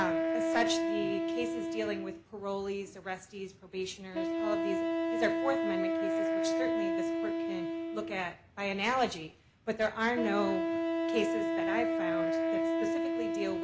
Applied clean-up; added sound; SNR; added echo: none; Wind instrument, woodwind instrument; -4 dB; none.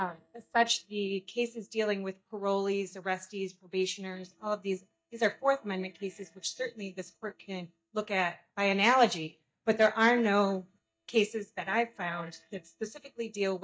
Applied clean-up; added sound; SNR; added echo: neural mask model DeepFilterNet 3.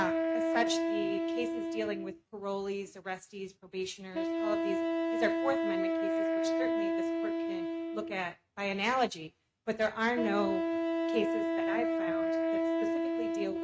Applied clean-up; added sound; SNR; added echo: neural mask model RNNoise.